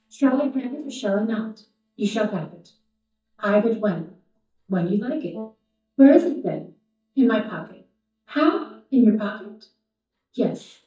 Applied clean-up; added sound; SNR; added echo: neural mask model DeepFilterNet 3.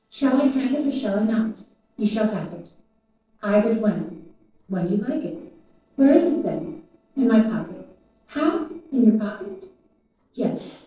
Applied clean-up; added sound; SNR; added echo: neural separator model SepFormer DNS4.